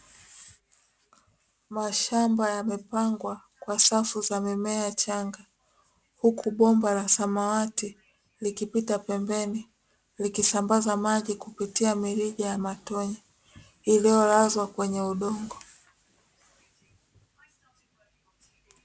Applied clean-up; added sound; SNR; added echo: none; none; none; none.